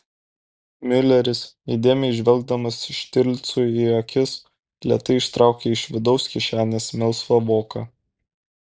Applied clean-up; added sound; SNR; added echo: none; none; none; none.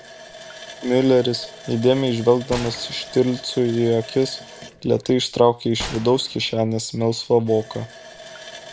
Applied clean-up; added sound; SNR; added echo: none; Water tap, faucet + Gunshot, gunfire; 17 dB; none.